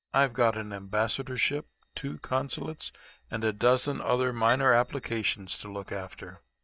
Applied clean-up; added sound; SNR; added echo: neural mask model DeepFilterNet 3.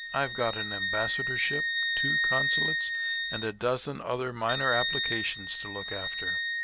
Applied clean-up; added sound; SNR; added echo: none; Wind instrument, woodwind instrument; -2 dB; none.